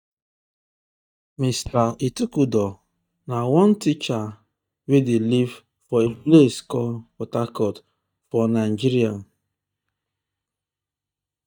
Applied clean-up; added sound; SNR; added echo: neural mask model DeepFilterNet 3.